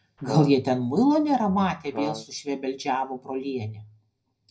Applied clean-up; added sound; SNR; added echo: none; Brass instrument; 9 dB; reverberation time 0.4 s.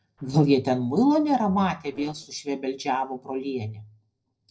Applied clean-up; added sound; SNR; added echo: neural separator model SepFormer DNS4.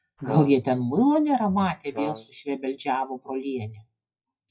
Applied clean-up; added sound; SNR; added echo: classical method WPE with log-MMSE.